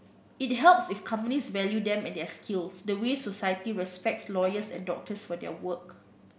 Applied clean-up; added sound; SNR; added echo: none; none; none; none.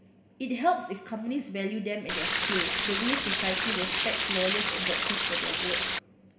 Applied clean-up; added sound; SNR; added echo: none; Stream; -4 dB; reverberation time 1.4 s.